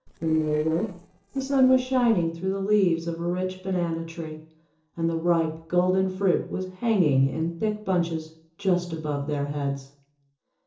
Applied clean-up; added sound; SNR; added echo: neural separator model SepFormer DNS4.